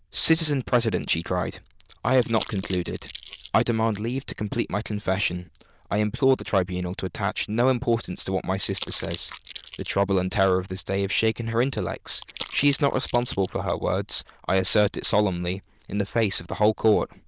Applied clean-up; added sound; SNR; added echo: neural diffusion model UNIVERSE++.